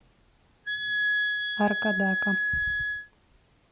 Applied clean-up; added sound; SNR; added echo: none; Wind instrument, woodwind instrument; -5 dB; none.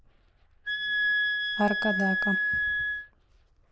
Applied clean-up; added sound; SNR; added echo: neural diffusion model UNIVERSE++.